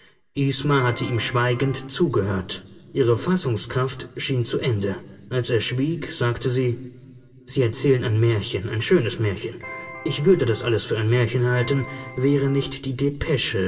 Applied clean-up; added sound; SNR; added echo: none; Electric guitar; 15 dB; reverberation time 2.8 s.